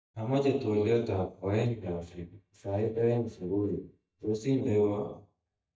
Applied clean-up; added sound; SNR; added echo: neural mask model DeepFilterNet 3.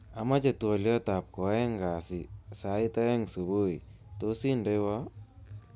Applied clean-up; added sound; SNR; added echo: none; none; none; none.